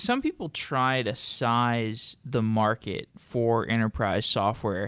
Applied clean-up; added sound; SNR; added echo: none; none; none; none.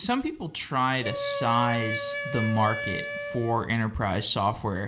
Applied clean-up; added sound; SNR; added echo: none; Wind instrument, woodwind instrument; 6 dB; reverberation time 0.7 s.